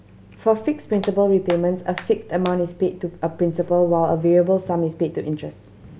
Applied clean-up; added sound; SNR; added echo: none; Hands; 18 dB; none.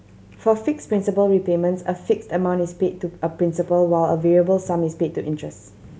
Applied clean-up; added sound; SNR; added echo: none; none; none; none.